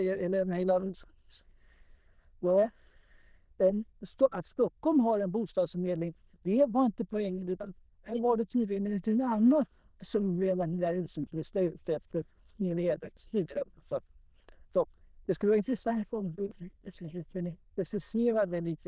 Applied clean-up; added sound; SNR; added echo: neural diffusion model UNIVERSE++.